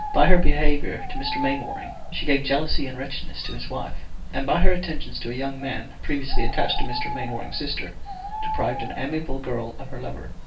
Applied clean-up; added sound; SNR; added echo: none; Bird; 14 dB; reverberation time 0.3 s.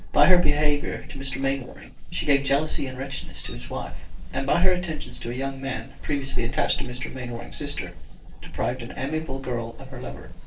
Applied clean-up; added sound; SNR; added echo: neural separator model SepFormer DNS4.